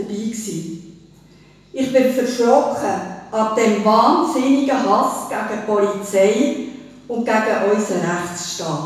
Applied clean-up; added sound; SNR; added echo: none; none; none; reverberation time 1.0 s.